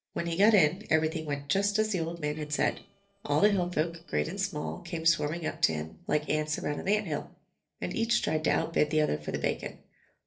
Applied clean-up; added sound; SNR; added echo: neural separator model SepFormer DNS4.